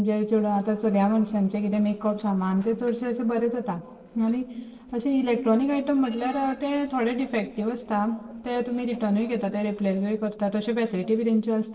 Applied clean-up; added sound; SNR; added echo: neural separator model SepFormer DNS4.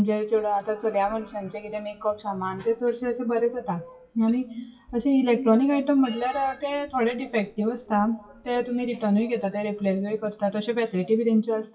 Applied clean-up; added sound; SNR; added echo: classical method WPE with log-MMSE.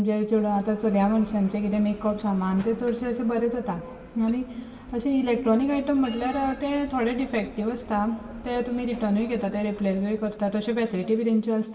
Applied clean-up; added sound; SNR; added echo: none; Bell; 19 dB; reverberation time 2.0 s.